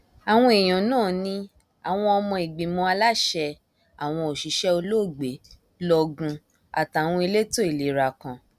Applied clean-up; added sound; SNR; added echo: none; none; none; none.